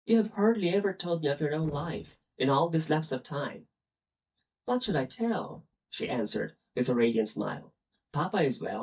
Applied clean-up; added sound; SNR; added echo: neural mask model DeepFilterNet 3.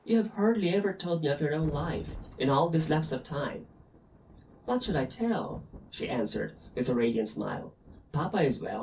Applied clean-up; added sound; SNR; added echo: none; Thunder; 17 dB; reverberation time 0.3 s.